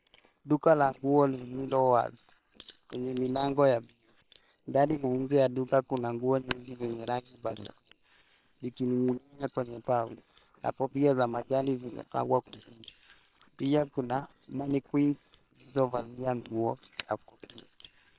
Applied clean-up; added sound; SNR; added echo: neural separator model SepFormer WHAM!.